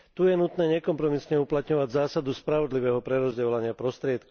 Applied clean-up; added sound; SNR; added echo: none; none; none; none.